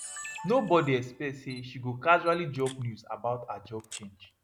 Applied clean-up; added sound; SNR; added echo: none; Camera; 18 dB; none.